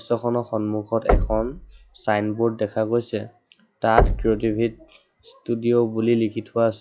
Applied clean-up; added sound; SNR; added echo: classical method log-MMSE.